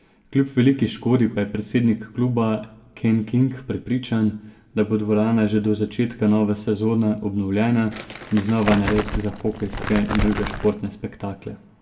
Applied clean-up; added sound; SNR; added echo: none; Crumpling, crinkling; 7 dB; reverberation time 1.0 s.